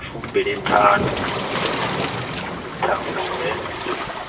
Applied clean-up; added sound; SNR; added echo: none; Waves, surf; 1 dB; reverberation time 1.2 s.